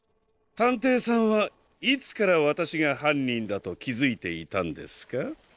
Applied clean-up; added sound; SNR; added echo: neural separator model SepFormer DNS4.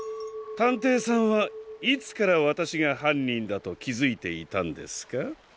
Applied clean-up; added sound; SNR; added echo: none; Chink, clink; 16 dB; none.